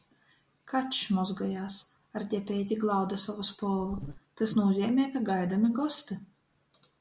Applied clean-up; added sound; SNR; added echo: none; Buzz; 10 dB; none.